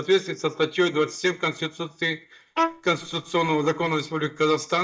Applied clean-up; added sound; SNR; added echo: neural mask model DeepFilterNet 3.